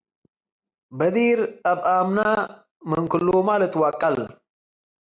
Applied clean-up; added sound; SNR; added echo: none; none; none; none.